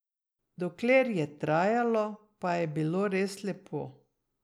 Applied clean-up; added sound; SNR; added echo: none; none; none; none.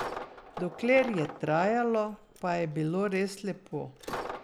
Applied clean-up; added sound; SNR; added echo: none; Coin (dropping); 12 dB; none.